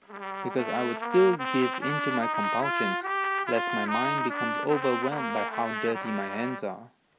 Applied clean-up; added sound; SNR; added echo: none; Trumpet; 1 dB; none.